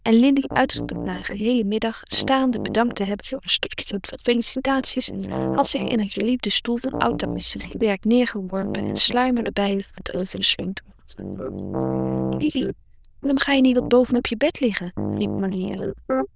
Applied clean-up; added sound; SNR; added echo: neural diffusion model UNIVERSE++.